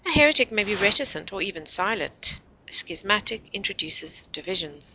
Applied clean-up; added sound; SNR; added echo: none; Fire; 10 dB; none.